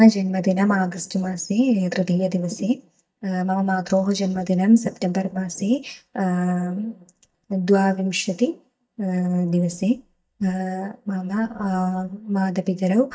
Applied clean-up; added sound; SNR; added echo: neural mask model DeepFilterNet 3.